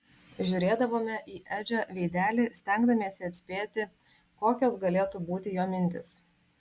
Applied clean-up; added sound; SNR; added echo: none; none; none; none.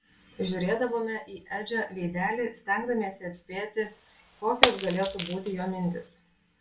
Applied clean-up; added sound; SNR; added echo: none; Shatter; 2 dB; reverberation time 0.2 s.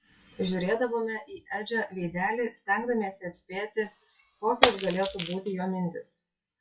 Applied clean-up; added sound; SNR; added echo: classical method WPE with log-MMSE.